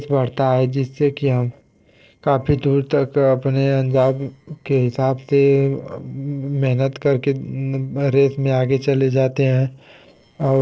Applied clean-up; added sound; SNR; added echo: neural separator model SepFormer DNS4.